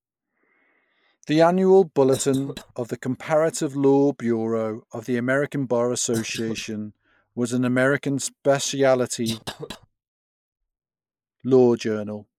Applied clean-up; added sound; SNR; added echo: neural mask model Resemble Enhance denoiser.